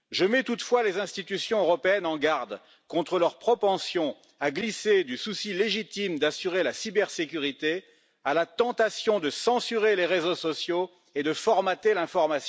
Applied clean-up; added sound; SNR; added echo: none; none; none; none.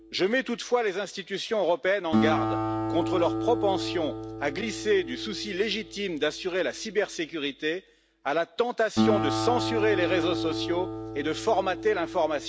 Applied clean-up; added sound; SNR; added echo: none; Acoustic guitar; 4 dB; none.